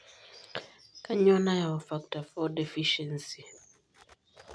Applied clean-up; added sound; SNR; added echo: none; none; none; none.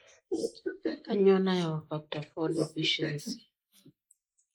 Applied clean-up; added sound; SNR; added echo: neural mask model Resemble Enhance denoiser.